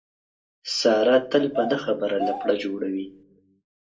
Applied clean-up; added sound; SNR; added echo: none; Bird vocalization, bird call, bird song; 10 dB; reverberation time 0.2 s.